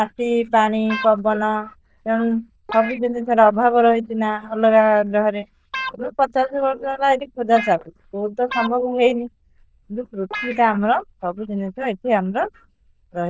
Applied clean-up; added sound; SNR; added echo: neural diffusion model UNIVERSE++.